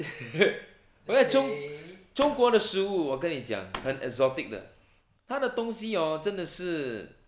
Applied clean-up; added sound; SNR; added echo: none; Fireworks; 17 dB; none.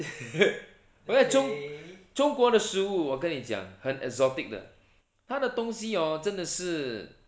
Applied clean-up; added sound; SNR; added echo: none; none; none; none.